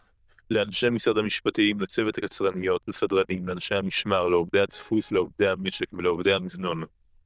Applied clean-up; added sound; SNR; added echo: neural diffusion model UNIVERSE++.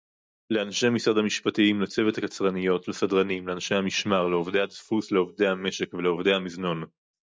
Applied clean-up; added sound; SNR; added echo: neural mask model DeepFilterNet 3.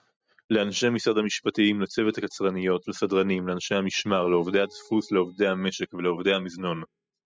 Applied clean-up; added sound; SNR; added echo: classical method spectral subtraction.